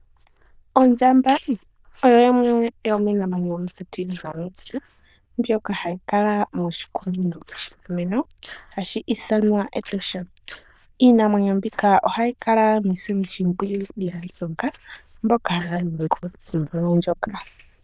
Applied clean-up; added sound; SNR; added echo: neural diffusion model UNIVERSE++.